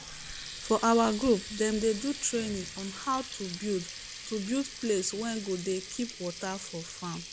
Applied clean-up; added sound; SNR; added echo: none; Water tap, faucet; 11 dB; none.